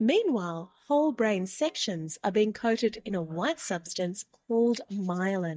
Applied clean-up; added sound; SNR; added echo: neural mask model DeepFilterNet 3.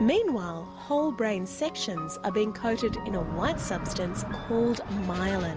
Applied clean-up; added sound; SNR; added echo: none; Wind / Rain; 20 dB; none.